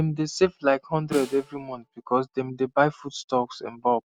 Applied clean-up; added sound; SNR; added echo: none; Snare drum; 17 dB; none.